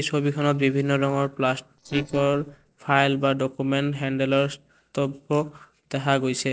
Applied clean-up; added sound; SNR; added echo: neural separator model SepFormer DNS4.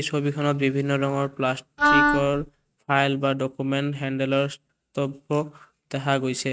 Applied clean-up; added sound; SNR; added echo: neural mask model RNNoise.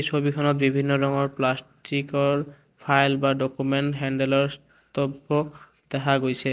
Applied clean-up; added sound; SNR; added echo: none; none; none; none.